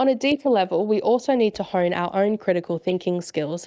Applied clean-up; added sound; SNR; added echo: neural mask model DeepFilterNet 3.